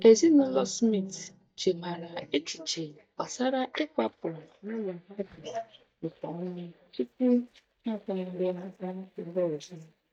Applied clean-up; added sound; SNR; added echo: neural mask model DeepFilterNet 3.